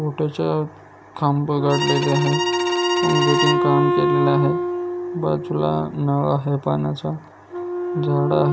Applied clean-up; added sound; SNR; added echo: none; Bowed string instrument + Wind instrument, woodwind instrument; 1 dB; none.